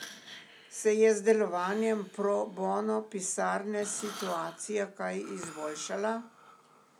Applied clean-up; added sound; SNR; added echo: none; Breathing; 19 dB; none.